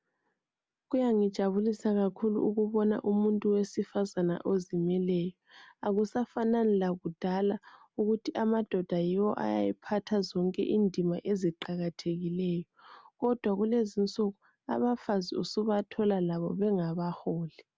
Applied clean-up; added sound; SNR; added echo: none; none; none; none.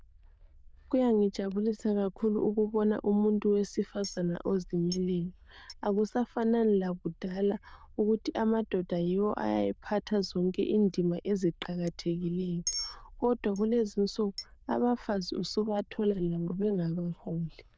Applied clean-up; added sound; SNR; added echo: neural diffusion model UNIVERSE++.